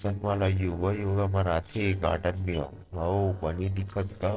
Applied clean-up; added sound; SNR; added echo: neural separator model SepFormer DNS4.